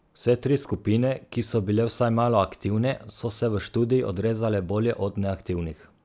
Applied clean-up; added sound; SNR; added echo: none; none; none; none.